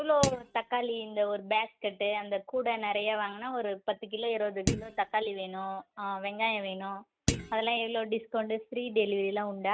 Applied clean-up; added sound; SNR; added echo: neural mask model RNNoise.